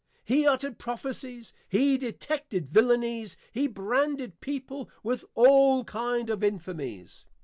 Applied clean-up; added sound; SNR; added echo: none; none; none; none.